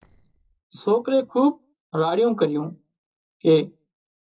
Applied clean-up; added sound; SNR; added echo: neural separator model SepFormer DNS4.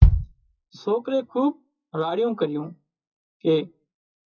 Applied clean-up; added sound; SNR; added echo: classical method WPE with log-MMSE.